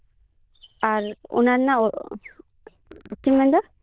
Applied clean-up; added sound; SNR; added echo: neural diffusion model UNIVERSE++.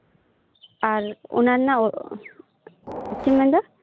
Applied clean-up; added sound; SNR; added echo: none; Train; 10 dB; none.